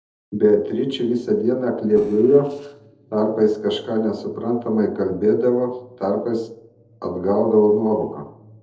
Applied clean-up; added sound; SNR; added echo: neural separator model SepFormer DNS4.